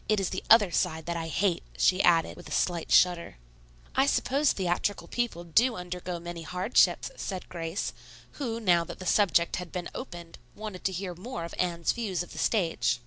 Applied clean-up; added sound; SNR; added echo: none; none; none; none.